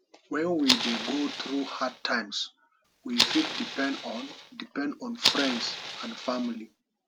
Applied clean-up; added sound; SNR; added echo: none; Fire; 1 dB; none.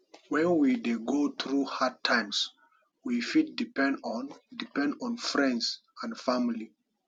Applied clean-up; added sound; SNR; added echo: none; none; none; none.